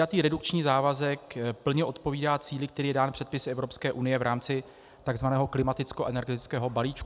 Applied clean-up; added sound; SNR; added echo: none; none; none; none.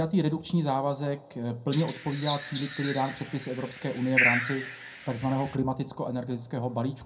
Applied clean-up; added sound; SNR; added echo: none; Bird; 3 dB; reverberation time 0.2 s.